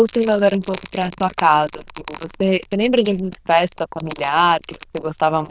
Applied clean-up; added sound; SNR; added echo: neural diffusion model UNIVERSE++.